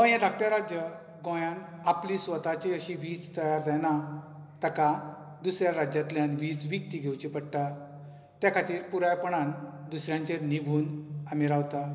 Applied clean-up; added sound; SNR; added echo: none; none; none; none.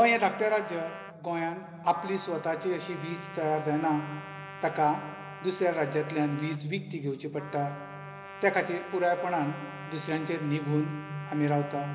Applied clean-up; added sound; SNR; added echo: none; Trumpet; 14 dB; none.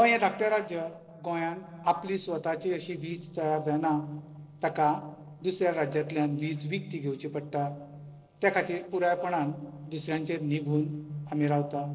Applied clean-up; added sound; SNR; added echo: neural separator model SepFormer DNS4.